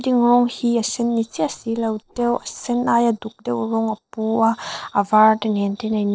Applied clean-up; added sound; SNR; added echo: neural separator model SepFormer DNS4.